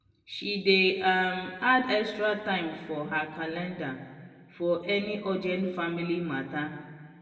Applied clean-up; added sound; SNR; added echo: none; none; none; reverberation time 1.5 s.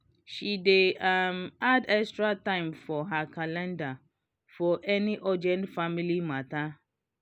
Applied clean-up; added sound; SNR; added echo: none; none; none; none.